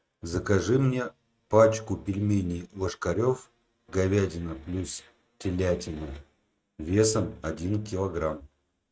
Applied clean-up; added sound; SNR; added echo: neural mask model RNNoise.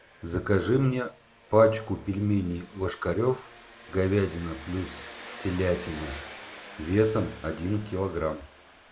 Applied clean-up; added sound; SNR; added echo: none; Engine; 18 dB; none.